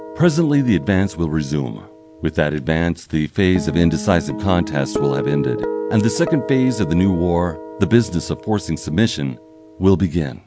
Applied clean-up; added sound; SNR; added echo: none; Guitar; 10 dB; none.